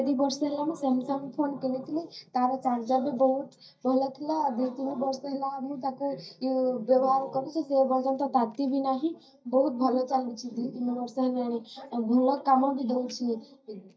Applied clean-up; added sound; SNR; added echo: neural mask model DeepFilterNet 3.